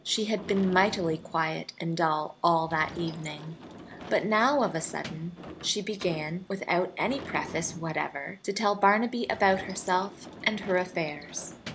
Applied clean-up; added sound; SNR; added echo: none; Sliding door / Slam; 16 dB; none.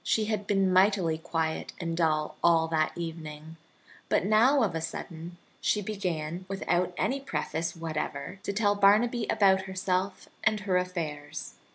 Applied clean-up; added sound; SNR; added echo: none; none; none; none.